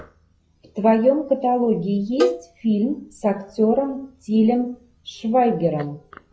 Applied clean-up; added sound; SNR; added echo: classical method log-MMSE.